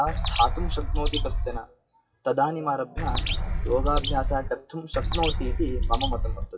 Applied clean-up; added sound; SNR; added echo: classical method WPE with log-MMSE.